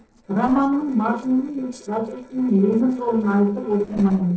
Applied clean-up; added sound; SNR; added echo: neural separator model SepFormer DNS4.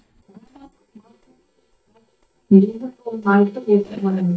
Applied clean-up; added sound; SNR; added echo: neural mask model DeepFilterNet 3.